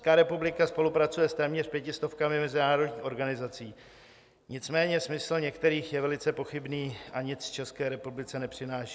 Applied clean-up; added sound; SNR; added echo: none; none; none; none.